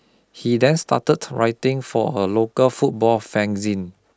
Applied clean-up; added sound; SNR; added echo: none; none; none; none.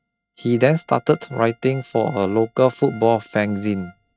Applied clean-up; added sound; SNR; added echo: neural mask model RNNoise.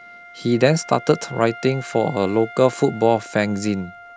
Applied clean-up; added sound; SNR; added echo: none; Wind instrument, woodwind instrument; 18 dB; none.